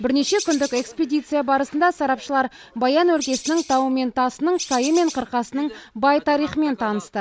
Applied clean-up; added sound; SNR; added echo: none; Bird; 11 dB; none.